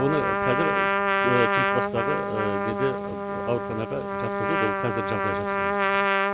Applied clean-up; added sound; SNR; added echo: none; Trumpet; -4 dB; none.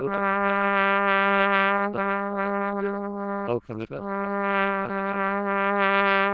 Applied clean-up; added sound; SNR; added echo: neural diffusion model UNIVERSE++.